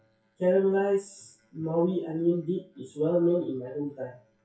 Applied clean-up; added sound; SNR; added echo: classical method WPE with log-MMSE.